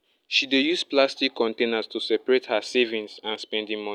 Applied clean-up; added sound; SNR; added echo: none; none; none; none.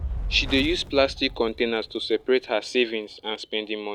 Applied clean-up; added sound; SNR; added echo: none; Fire; 10 dB; none.